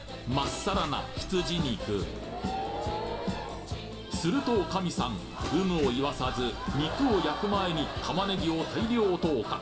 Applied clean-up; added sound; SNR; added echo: none; Bird; 14 dB; reverberation time 2.5 s.